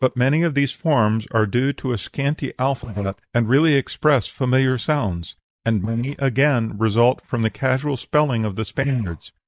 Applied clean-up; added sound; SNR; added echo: neural mask model DeepFilterNet 3.